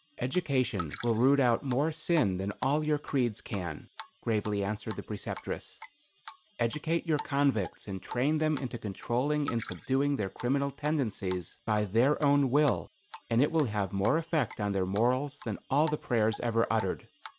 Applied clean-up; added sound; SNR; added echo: none; Drip; 18 dB; none.